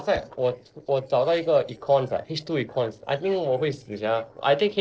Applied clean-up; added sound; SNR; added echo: neural separator model SepFormer DNS4.